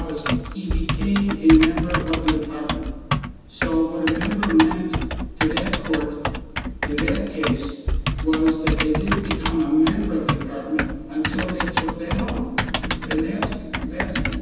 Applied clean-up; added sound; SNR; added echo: none; Typing; 2 dB; reverberation time 1.1 s.